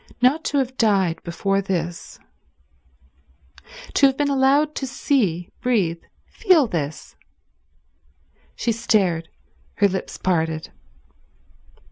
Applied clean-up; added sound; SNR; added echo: none; none; none; none.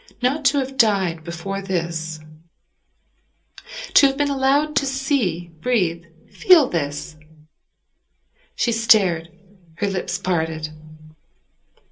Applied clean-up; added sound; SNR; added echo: neural separator model SepFormer DNS4.